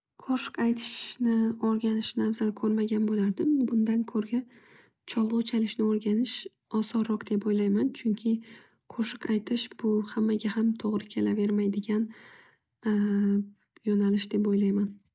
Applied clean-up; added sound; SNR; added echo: none; none; none; none.